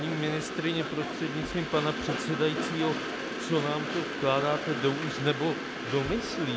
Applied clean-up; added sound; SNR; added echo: none; Train; 4 dB; none.